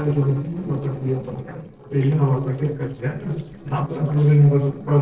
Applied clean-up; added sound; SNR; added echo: neural separator model SepFormer DNS4.